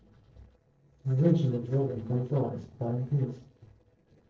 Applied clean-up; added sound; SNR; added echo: neural separator model SepFormer DNS4.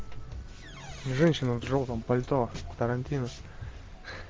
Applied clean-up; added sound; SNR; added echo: none; none; none; none.